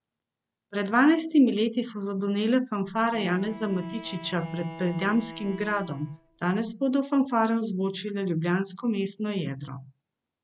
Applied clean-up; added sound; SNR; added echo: none; Bowed string instrument; 15 dB; none.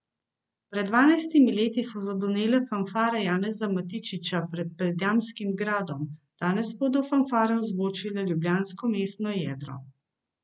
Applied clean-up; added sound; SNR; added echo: none; none; none; none.